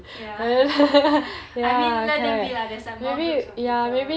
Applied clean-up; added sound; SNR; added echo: none; none; none; none.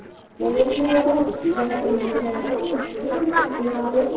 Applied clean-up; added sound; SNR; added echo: neural separator model SepFormer DNS4.